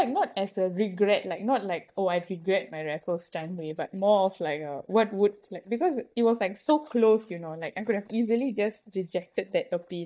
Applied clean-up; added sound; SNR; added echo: neural mask model DeepFilterNet 3.